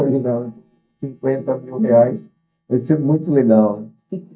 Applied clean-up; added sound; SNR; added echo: neural mask model DeepFilterNet 3.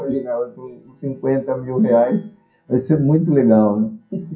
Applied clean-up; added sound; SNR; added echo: classical method WPE with log-MMSE.